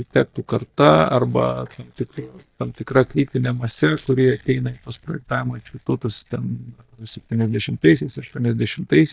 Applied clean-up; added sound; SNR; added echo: neural mask model DeepFilterNet 3.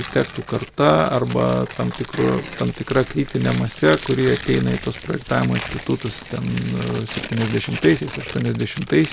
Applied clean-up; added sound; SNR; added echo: none; Tearing; 13 dB; none.